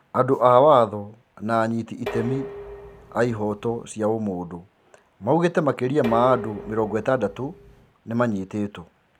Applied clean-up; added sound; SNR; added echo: none; Dishes, pots, and pans; 14 dB; none.